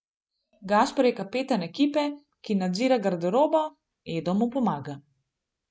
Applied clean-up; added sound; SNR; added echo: none; none; none; none.